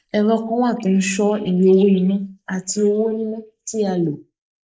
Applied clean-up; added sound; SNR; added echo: neural mask model Resemble Enhance denoiser.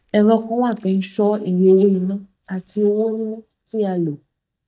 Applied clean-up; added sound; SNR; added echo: neural mask model DeepFilterNet 3.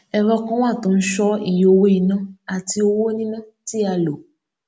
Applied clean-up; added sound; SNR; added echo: none; none; none; none.